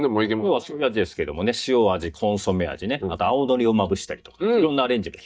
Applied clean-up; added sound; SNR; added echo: neural mask model DeepFilterNet 3.